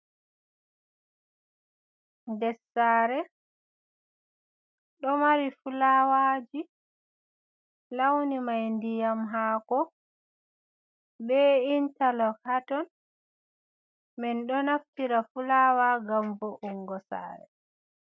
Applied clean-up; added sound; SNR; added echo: none; none; none; none.